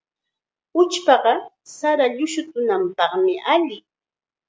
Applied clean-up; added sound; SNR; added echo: none; none; none; none.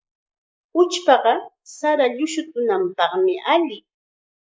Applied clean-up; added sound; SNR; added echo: neural mask model Resemble Enhance denoiser.